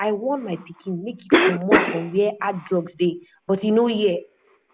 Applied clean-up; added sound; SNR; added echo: none; Cough; 2 dB; none.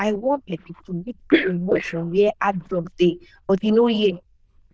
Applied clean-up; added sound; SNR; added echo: neural diffusion model UNIVERSE++.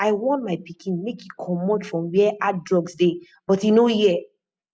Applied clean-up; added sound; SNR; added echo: none; none; none; none.